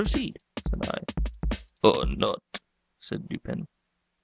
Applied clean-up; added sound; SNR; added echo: none; Drum kit; 4 dB; none.